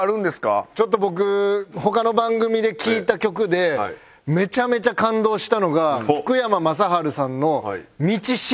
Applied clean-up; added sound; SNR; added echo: none; none; none; none.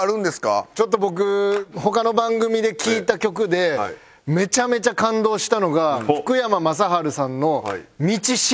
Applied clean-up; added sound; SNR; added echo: none; Clapping; 18 dB; none.